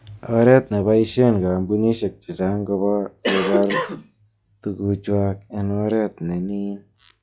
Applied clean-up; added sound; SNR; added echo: classical method log-MMSE.